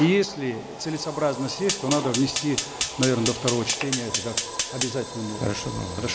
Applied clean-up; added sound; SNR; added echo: none; Fire; 5 dB; none.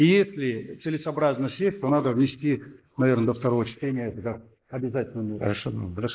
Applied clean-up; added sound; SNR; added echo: neural mask model Resemble Enhance denoiser.